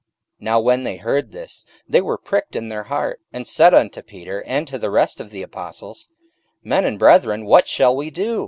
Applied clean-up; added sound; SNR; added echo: none; none; none; none.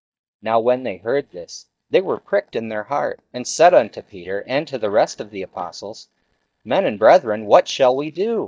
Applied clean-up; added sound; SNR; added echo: neural mask model DeepFilterNet 3.